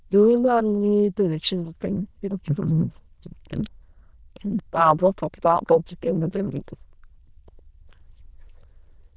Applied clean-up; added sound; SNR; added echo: neural diffusion model UNIVERSE++.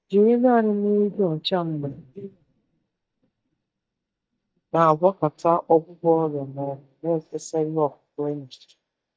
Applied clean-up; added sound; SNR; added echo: neural mask model DeepFilterNet 3.